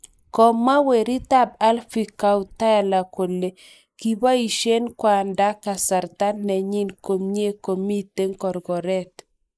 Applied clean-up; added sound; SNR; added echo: neural mask model Resemble Enhance denoiser.